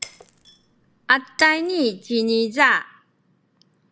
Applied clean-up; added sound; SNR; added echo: none; Shatter; 18 dB; none.